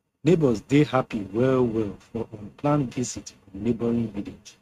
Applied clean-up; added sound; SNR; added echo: neural mask model RNNoise.